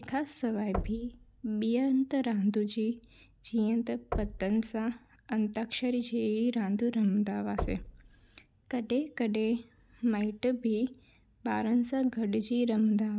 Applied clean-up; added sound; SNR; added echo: none; Knock; 13 dB; none.